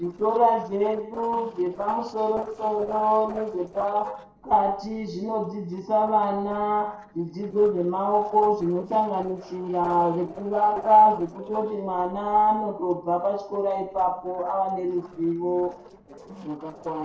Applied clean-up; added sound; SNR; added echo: neural separator model SepFormer DNS4.